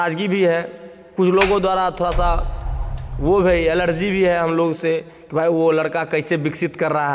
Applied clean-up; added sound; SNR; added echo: none; Sliding door; 6 dB; none.